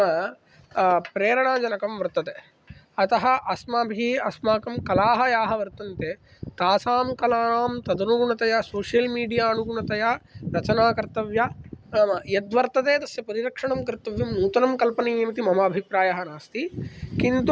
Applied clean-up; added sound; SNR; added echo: none; none; none; none.